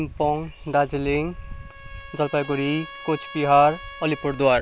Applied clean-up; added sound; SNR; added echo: none; Trumpet; 18 dB; none.